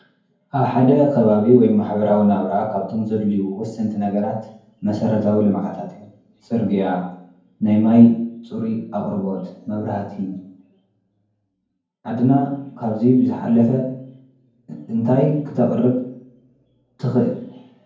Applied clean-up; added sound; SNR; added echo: none; none; none; reverberation time 0.9 s.